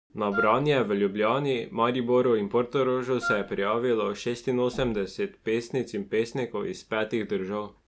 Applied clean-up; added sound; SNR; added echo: none; Wind instrument, woodwind instrument; 7 dB; none.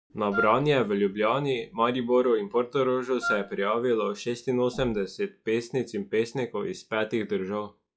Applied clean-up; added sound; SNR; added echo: classical method log-MMSE.